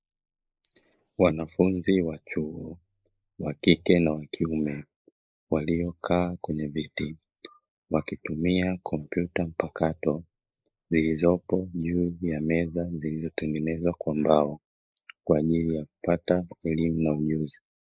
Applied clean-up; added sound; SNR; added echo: neural mask model Resemble Enhance denoiser.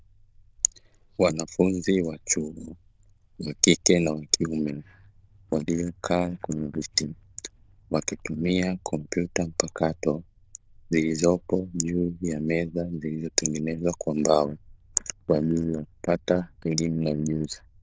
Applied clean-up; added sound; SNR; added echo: neural diffusion model UNIVERSE++.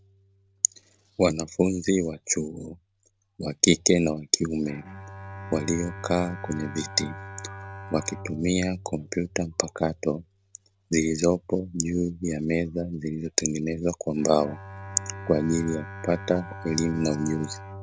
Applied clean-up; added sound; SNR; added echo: none; Bowed string instrument; 16 dB; none.